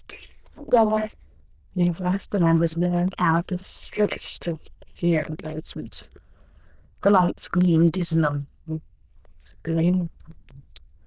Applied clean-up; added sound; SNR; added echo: neural diffusion model UNIVERSE++.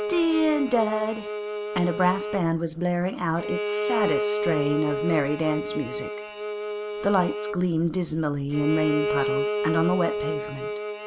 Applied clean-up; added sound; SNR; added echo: none; Bowed string instrument; 3 dB; none.